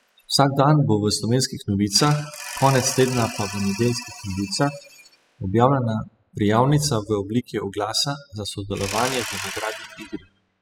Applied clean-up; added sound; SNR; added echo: classical method spectral subtraction.